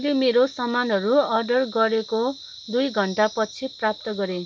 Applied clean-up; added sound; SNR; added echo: none; none; none; none.